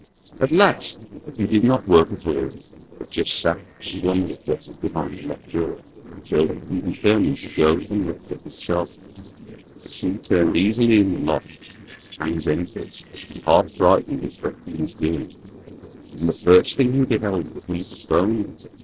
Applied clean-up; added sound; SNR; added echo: neural separator model SepFormer DNS4.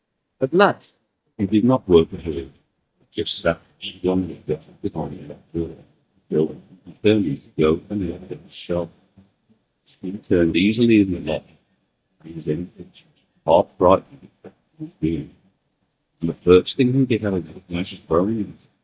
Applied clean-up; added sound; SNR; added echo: neural mask model DeepFilterNet 3.